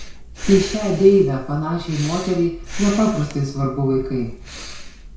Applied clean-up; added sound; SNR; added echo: none; Breathing; 12 dB; reverberation time 0.6 s.